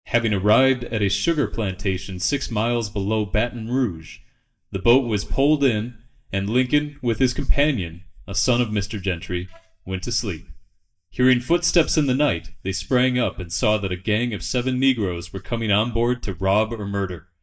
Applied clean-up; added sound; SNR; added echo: neural mask model DeepFilterNet 3.